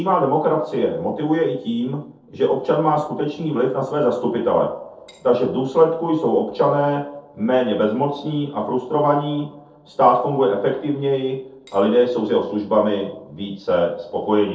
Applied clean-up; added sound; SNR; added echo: neural separator model SepFormer DNS4.